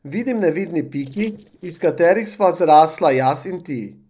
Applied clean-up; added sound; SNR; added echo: neural separator model SepFormer DNS4.